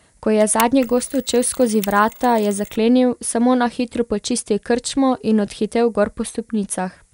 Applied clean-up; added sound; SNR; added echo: none; Mechanisms; 18 dB; none.